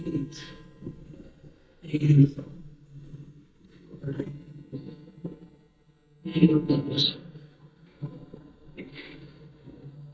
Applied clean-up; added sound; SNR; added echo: neural mask model DeepFilterNet 3.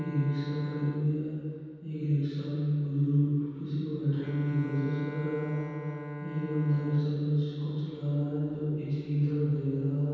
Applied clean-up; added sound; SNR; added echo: none; Bowed string instrument; 12 dB; reverberation time 2.1 s.